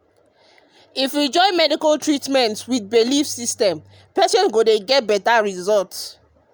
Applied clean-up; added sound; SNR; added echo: none; none; none; none.